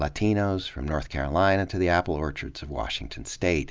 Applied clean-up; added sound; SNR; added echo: none; none; none; none.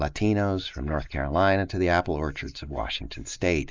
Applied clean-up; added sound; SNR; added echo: neural mask model Resemble Enhance denoiser.